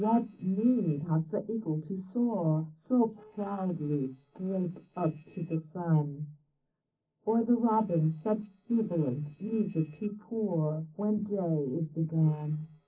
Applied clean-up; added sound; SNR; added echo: neural separator model SepFormer DNS4.